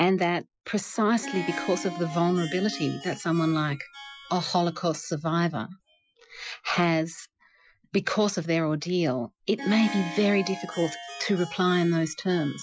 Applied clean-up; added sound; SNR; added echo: classical method Wiener filter.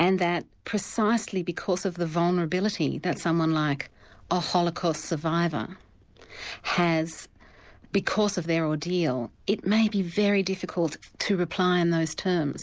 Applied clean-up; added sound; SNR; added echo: none; none; none; none.